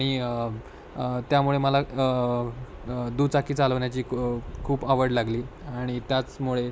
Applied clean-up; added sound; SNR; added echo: none; none; none; none.